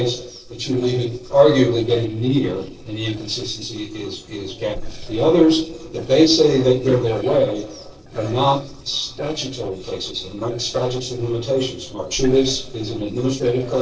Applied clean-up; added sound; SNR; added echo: neural separator model SepFormer DNS4.